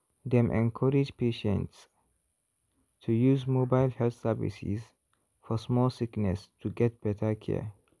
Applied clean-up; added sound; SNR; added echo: none; none; none; none.